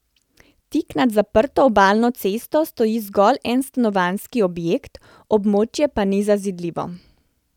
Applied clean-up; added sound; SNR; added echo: none; none; none; none.